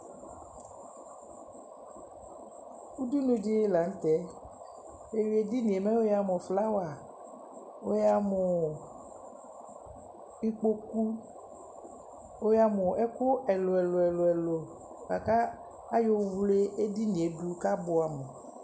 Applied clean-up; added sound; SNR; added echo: none; none; none; none.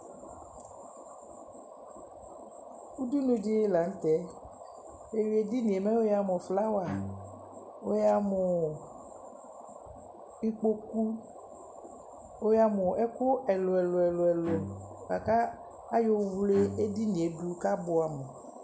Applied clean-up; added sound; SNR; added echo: none; Bowed string instrument; 12 dB; none.